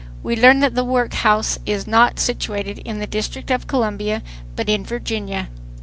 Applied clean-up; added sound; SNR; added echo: none; none; none; none.